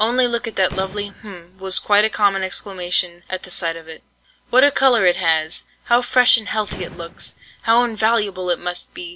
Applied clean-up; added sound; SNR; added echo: none; Fireworks; 19 dB; none.